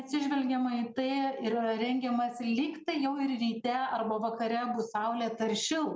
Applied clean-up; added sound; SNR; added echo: none; none; none; none.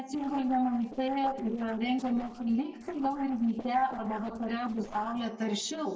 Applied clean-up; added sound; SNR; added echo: neural separator model SepFormer DNS4.